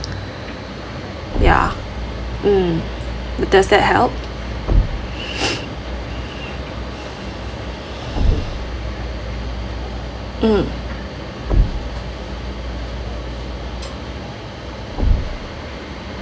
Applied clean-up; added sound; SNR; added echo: none; Thump, thud; 3 dB; none.